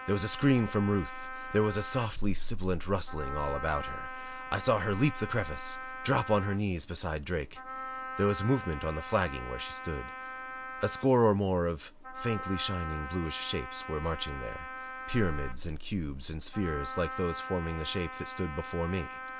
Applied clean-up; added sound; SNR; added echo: none; Wind instrument, woodwind instrument; 11 dB; none.